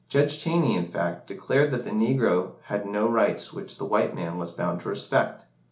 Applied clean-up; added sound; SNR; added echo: none; none; none; none.